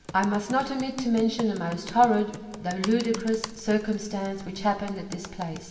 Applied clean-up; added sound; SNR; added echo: none; Computer keyboard; 16 dB; reverberation time 1.4 s.